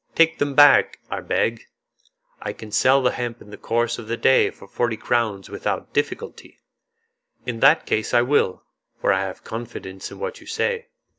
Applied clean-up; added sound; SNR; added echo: none; none; none; none.